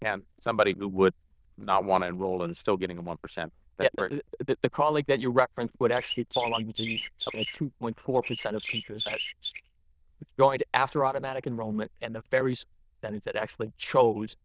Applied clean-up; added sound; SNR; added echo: neural diffusion model UNIVERSE++.